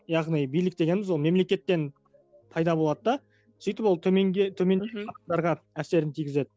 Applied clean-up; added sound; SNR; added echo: none; none; none; none.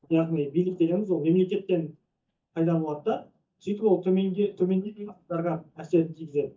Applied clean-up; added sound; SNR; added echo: neural mask model DeepFilterNet 3.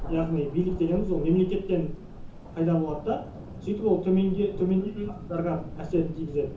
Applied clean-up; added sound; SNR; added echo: none; Thunder; 10 dB; reverberation time 0.6 s.